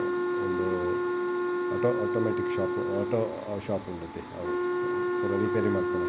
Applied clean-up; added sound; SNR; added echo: none; Wind instrument, woodwind instrument; -3 dB; none.